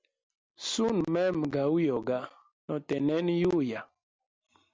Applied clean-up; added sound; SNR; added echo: none; none; none; none.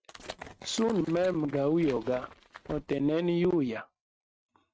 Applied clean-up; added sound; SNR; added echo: neural mask model RNNoise.